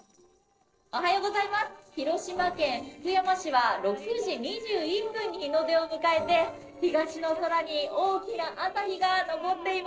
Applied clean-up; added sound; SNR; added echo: neural separator model SepFormer DNS4.